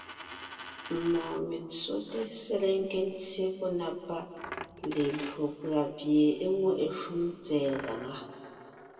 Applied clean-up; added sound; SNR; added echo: none; Coin (dropping); 16 dB; reverberation time 2.0 s.